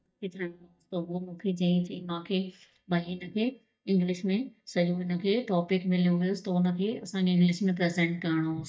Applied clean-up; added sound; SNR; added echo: neural mask model DeepFilterNet 3.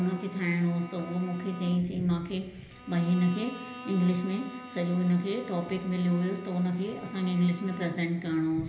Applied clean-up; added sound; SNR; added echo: none; Bowed string instrument; 17 dB; reverberation time 1.4 s.